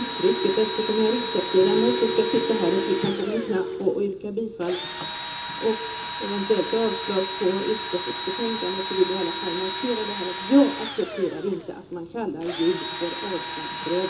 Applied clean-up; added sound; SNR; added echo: none; Engine / Drill; 6 dB; reverberation time 0.2 s.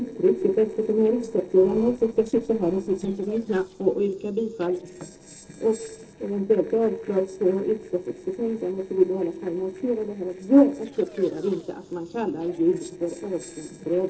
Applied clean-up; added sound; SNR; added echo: neural separator model SepFormer DNS4.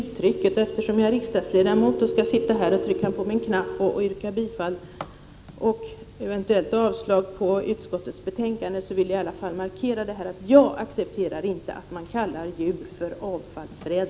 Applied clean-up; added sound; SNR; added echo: none; none; none; none.